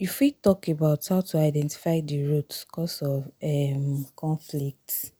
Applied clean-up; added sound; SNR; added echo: none; none; none; none.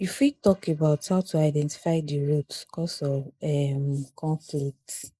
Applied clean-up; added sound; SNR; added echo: neural mask model Resemble Enhance denoiser.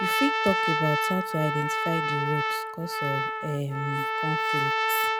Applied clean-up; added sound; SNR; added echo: none; Trumpet; -3 dB; none.